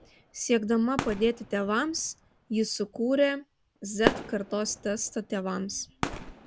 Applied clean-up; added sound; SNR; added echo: none; Fireworks; 8 dB; none.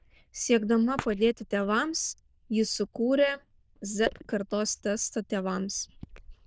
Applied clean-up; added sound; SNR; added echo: neural diffusion model UNIVERSE++.